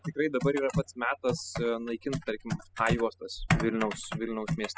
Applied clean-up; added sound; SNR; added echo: classical method spectral subtraction.